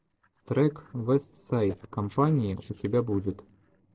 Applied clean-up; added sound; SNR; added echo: neural separator model SepFormer DNS4.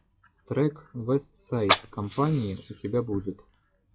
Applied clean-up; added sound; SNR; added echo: classical method log-MMSE.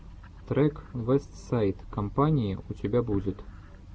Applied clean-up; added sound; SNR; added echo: none; none; none; none.